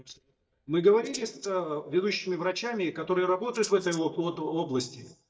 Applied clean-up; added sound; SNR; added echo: neural mask model DeepFilterNet 3.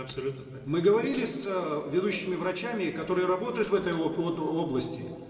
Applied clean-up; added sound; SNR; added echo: none; Rattle (instrument); 15 dB; reverberation time 2.4 s.